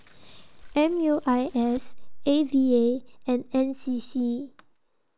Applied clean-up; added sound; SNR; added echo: neural mask model Resemble Enhance denoiser.